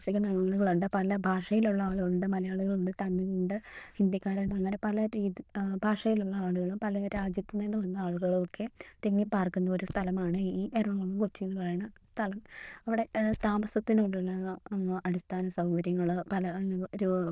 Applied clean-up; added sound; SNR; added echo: neural diffusion model UNIVERSE++.